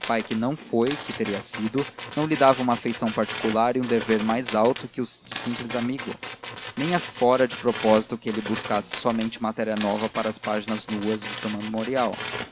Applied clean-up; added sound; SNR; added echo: none; Tools; 10 dB; none.